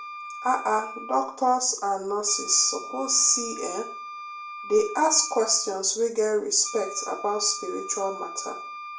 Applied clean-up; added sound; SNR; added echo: none; Wind instrument, woodwind instrument; 13 dB; reverberation time 0.4 s.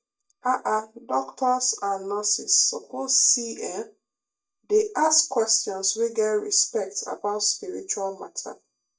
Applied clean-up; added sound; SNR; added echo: neural mask model DeepFilterNet 3.